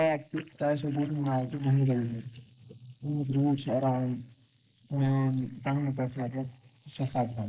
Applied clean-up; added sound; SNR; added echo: neural mask model Resemble Enhance denoiser.